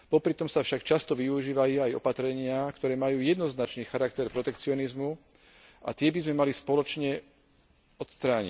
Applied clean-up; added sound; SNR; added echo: none; none; none; none.